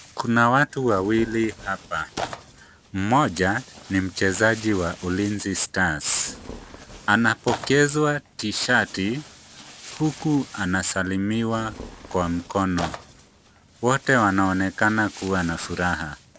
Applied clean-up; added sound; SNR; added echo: none; Tearing; 16 dB; none.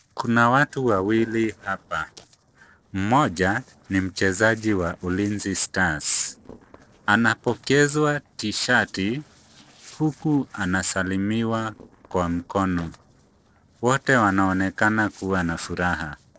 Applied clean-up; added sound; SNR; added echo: neural separator model SepFormer DNS4.